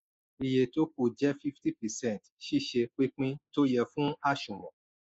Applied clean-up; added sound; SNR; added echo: neural mask model Resemble Enhance denoiser.